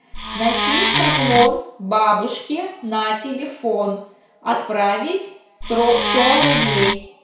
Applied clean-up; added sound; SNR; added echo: none; Wood; -1 dB; reverberation time 0.6 s.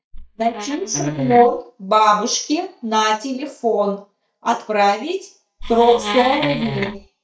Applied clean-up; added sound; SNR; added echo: neural mask model DeepFilterNet 3.